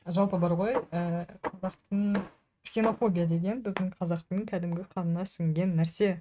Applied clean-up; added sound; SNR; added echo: neural mask model RNNoise.